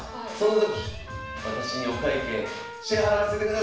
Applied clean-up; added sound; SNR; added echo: none; Trumpet; 12 dB; reverberation time 0.7 s.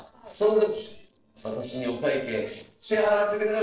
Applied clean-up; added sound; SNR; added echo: neural separator model SepFormer DNS4.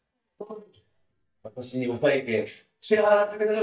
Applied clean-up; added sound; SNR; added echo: neural mask model DeepFilterNet 3.